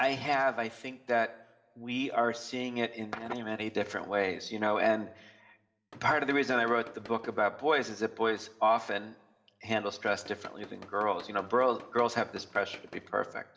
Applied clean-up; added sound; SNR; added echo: none; Tools; 19 dB; reverberation time 0.6 s.